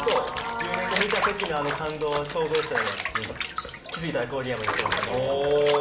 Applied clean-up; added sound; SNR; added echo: none; Bathtub (filling or washing) / Water; 4 dB; reverberation time 1.8 s.